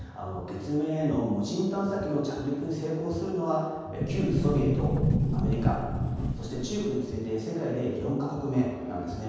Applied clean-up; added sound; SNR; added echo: none; Sliding door; -2 dB; reverberation time 1.2 s.